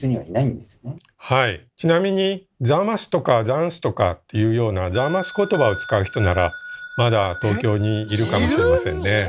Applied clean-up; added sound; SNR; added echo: none; none; none; none.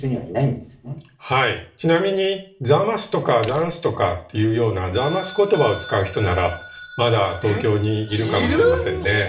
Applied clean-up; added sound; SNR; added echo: none; Coin (dropping); 7 dB; reverberation time 0.4 s.